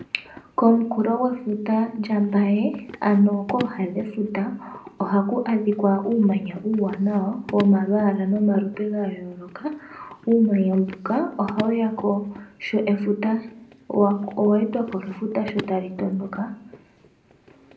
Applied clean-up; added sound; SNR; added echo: none; Run; 19 dB; reverberation time 0.4 s.